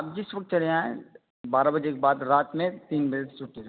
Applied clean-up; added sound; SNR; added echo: none; none; none; none.